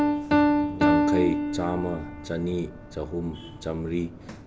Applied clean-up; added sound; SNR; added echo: none; Piano; -4 dB; none.